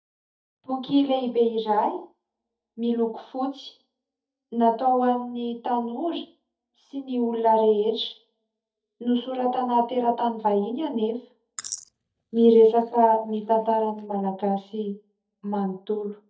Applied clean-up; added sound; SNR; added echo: neural mask model DeepFilterNet 3.